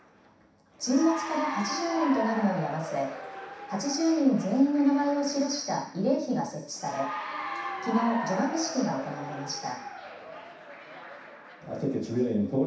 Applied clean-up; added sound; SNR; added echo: none; Applause / Cheering; 9 dB; reverberation time 0.7 s.